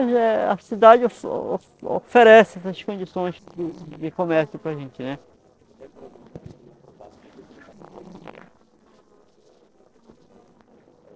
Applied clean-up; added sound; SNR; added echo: neural separator model SepFormer DNS4.